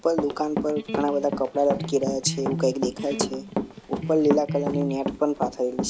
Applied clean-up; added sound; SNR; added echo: none; Electric guitar + Run; 5 dB; none.